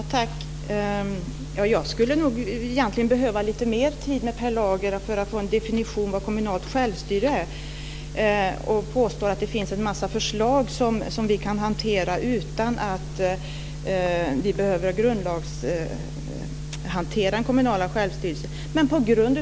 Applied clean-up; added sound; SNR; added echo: none; none; none; none.